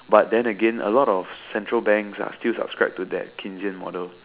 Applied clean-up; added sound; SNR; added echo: none; none; none; none.